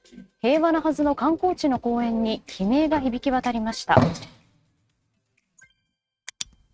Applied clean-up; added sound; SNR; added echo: neural mask model RNNoise.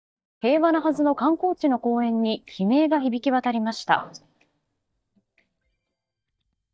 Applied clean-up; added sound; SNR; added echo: neural mask model DeepFilterNet 3.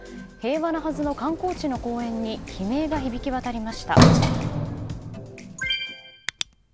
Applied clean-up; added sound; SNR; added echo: none; Sliding door; -3 dB; none.